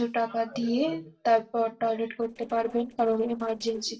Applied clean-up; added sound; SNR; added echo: neural separator model SepFormer DNS4.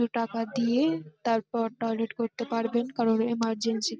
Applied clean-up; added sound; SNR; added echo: none; none; none; none.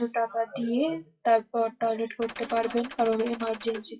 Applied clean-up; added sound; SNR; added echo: classical method WPE with log-MMSE.